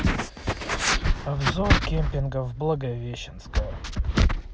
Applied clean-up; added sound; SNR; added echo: none; none; none; none.